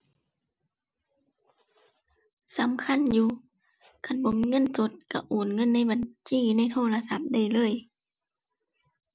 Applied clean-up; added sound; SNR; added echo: none; none; none; none.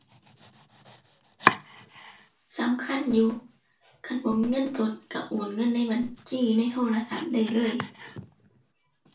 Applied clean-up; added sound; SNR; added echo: none; Domestic sounds, home sounds; 8 dB; reverberation time 0.3 s.